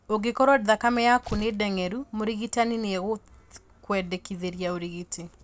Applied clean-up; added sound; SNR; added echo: none; Tearing; 15 dB; none.